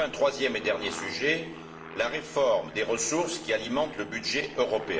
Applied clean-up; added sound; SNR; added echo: none; Aircraft; 14 dB; reverberation time 0.8 s.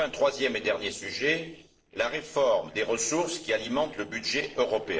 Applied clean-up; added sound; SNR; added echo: neural separator model SepFormer DNS4.